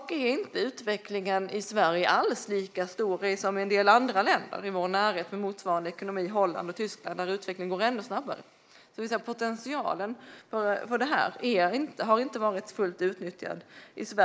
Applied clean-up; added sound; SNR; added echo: neural mask model Resemble Enhance denoiser.